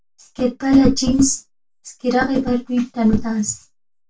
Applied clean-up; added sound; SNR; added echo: none; none; none; reverberation time 0.2 s.